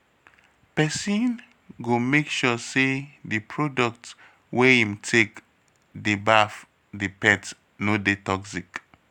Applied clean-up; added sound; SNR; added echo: none; none; none; none.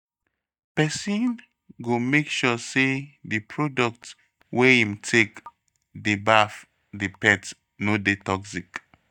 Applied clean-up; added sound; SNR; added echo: neural mask model DeepFilterNet 3.